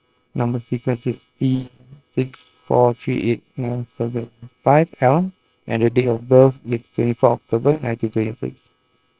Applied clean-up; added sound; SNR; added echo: neural separator model SepFormer WHAM!.